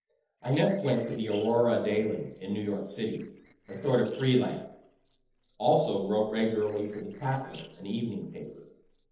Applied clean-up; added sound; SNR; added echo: neural separator model SepFormer DNS4.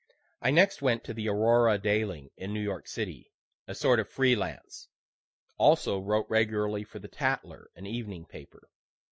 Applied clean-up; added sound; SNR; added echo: none; none; none; none.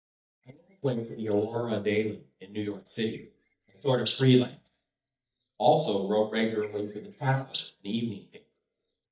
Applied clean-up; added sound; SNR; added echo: neural mask model DeepFilterNet 3.